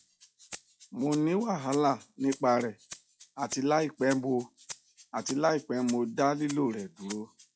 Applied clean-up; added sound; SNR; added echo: classical method log-MMSE.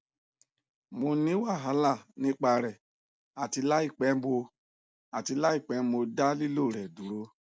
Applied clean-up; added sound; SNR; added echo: none; none; none; none.